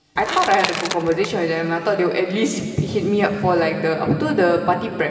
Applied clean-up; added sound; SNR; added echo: none; Crushing / Wood; 8 dB; reverberation time 2.7 s.